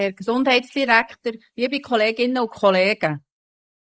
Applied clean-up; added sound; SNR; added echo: neural mask model Resemble Enhance denoiser.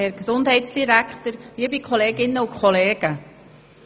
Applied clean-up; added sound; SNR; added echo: none; none; none; none.